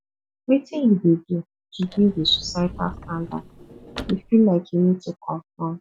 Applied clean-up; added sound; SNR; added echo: none; Sliding door / Slam / Wood; 16 dB; none.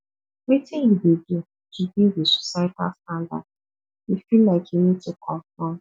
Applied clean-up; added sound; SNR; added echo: none; none; none; none.